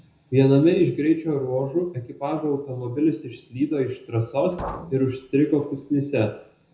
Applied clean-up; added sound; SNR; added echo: none; Liquid; 16 dB; reverberation time 0.4 s.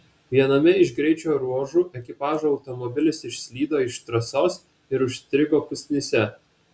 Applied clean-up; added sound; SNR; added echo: none; none; none; none.